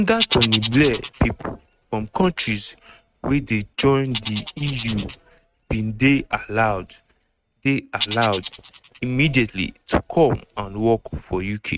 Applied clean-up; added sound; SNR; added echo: neural mask model RNNoise.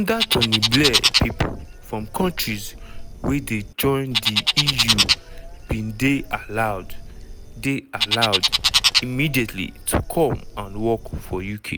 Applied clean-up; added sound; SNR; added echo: none; Bird; 0 dB; none.